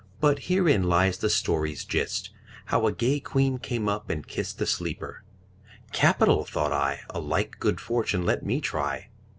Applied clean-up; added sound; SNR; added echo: none; none; none; none.